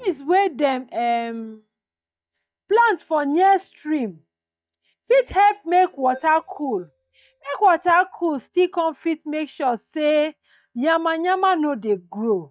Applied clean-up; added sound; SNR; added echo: neural mask model DeepFilterNet 3.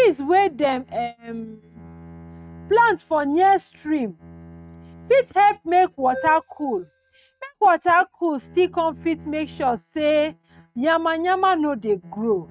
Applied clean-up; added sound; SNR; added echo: neural mask model RNNoise.